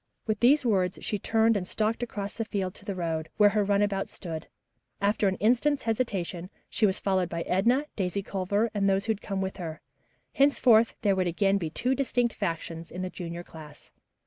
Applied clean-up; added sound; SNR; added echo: none; none; none; none.